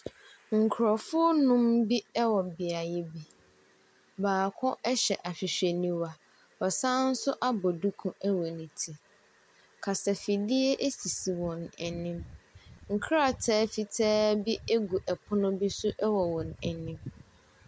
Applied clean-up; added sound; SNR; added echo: none; none; none; none.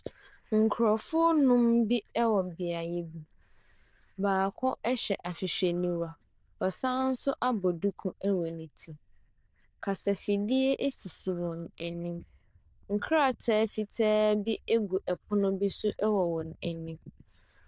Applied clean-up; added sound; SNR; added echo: neural diffusion model UNIVERSE++.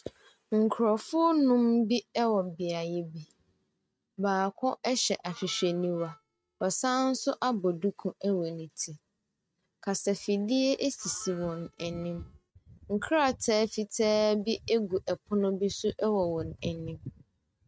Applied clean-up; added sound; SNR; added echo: neural mask model RNNoise.